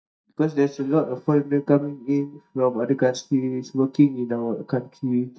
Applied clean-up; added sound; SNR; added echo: neural mask model DeepFilterNet 3.